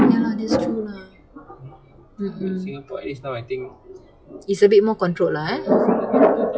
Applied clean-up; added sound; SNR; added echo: classical method log-MMSE.